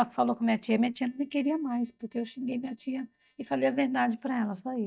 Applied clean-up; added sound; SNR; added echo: neural mask model DeepFilterNet 3.